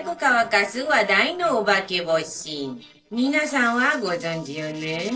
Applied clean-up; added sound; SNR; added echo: neural separator model SepFormer DNS4.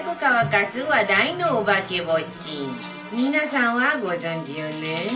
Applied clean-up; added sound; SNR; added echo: none; Microwave oven; 15 dB; reverberation time 0.3 s.